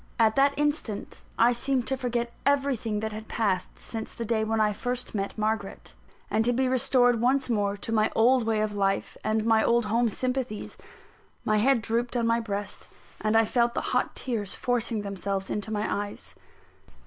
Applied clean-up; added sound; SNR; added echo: none; none; none; none.